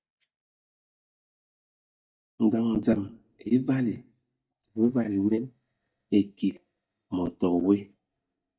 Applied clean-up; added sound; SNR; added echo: neural mask model DeepFilterNet 3.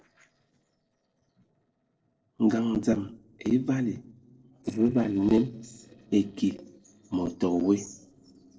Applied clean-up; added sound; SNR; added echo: neural separator model SepFormer DNS4.